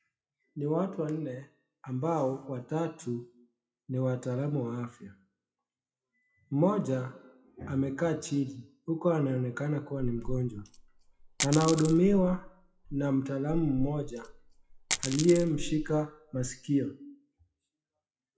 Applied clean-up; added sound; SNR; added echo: classical method WPE with log-MMSE.